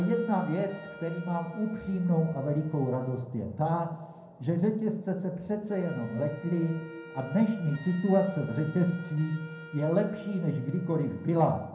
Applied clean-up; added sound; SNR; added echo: none; Wind instrument, woodwind instrument; 18 dB; reverberation time 0.5 s.